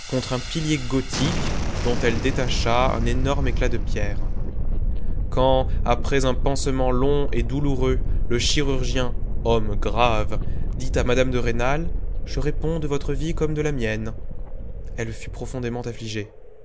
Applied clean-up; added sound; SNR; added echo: none; Thunderstorm; -3 dB; none.